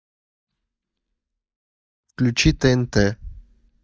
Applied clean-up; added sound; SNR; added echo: neural mask model DeepFilterNet 3.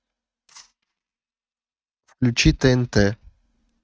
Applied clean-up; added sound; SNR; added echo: neural mask model RNNoise.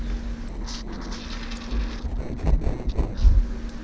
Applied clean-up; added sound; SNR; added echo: neural separator model SepFormer DNS4.